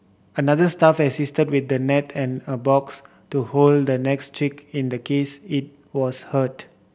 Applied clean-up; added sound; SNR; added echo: none; none; none; none.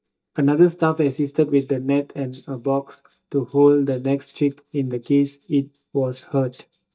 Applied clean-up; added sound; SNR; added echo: neural mask model DeepFilterNet 3.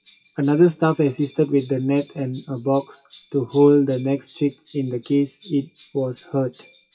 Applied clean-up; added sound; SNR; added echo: classical method WPE with log-MMSE.